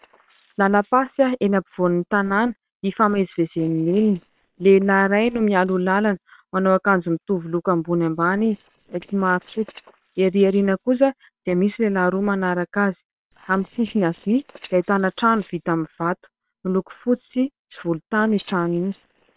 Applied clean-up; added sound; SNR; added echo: neural separator model SepFormer WHAM!.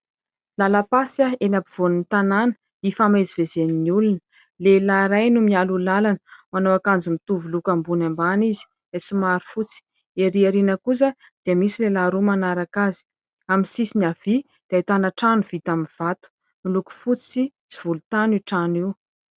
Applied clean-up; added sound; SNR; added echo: none; none; none; none.